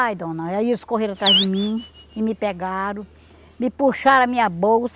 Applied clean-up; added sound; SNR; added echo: none; Animal; 4 dB; none.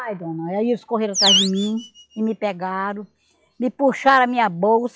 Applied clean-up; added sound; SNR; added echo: classical method log-MMSE.